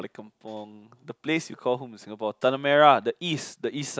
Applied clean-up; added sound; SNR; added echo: none; none; none; none.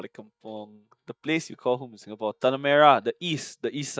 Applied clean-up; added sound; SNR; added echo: neural mask model DeepFilterNet 3.